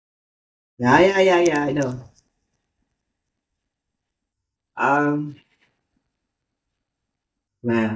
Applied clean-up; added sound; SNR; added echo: neural mask model DeepFilterNet 3.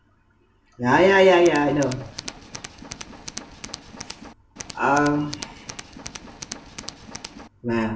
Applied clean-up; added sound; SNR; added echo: none; Tools; 14 dB; reverberation time 0.2 s.